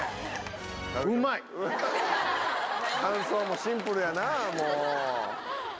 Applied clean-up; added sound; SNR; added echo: none; none; none; none.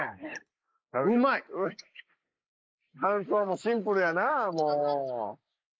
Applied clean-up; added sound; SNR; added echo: neural mask model Resemble Enhance denoiser.